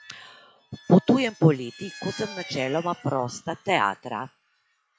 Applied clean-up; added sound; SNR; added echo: classical method log-MMSE.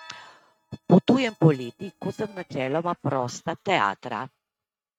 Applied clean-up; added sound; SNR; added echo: neural mask model RNNoise.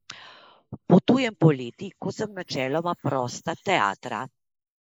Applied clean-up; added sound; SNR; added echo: neural mask model Resemble Enhance denoiser.